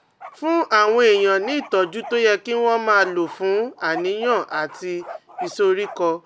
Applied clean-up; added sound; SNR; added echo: none; Bark; 18 dB; none.